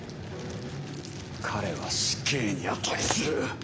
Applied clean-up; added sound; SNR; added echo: none; Vehicle; 6 dB; none.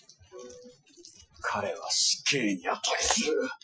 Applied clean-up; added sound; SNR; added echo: classical method Wiener filter.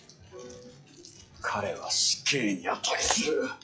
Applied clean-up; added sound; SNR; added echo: classical method log-MMSE.